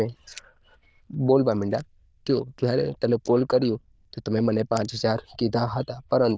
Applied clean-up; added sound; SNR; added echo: neural diffusion model UNIVERSE++.